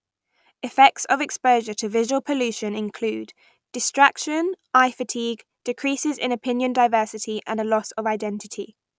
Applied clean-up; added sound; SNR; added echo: none; none; none; none.